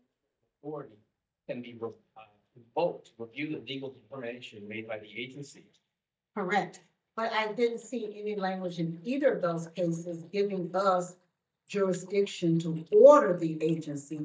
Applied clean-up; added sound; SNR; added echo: neural mask model DeepFilterNet 3.